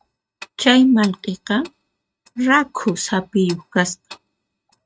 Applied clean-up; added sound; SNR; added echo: neural mask model RNNoise.